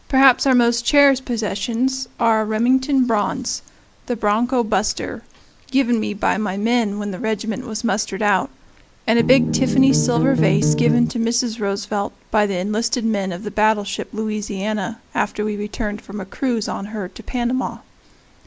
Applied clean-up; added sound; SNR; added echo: none; Bass guitar; -1 dB; none.